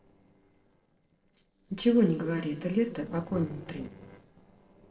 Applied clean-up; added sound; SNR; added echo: neural separator model SepFormer DNS4.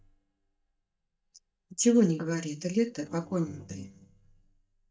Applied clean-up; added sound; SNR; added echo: neural mask model DeepFilterNet 3.